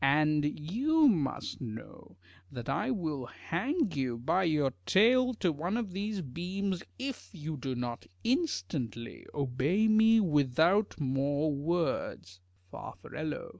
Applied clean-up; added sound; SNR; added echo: none; none; none; none.